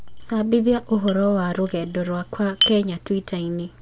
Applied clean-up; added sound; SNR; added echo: none; Chink, clink; 10 dB; none.